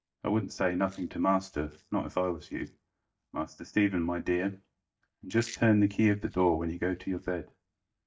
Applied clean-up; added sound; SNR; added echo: neural mask model DeepFilterNet 3.